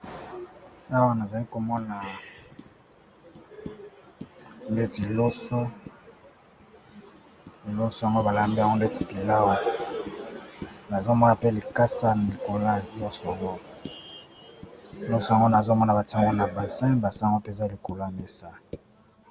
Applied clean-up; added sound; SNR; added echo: none; none; none; none.